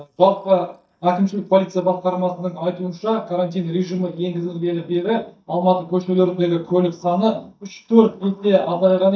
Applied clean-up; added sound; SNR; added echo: neural mask model DeepFilterNet 3.